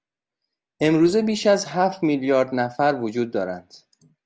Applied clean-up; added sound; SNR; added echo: none; none; none; none.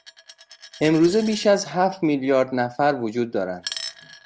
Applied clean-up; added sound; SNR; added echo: none; Coin (dropping); 18 dB; none.